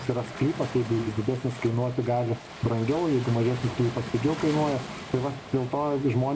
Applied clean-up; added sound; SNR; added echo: none; Waves, surf; 12 dB; none.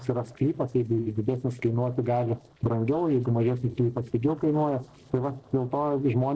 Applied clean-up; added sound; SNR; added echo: neural separator model SepFormer DNS4.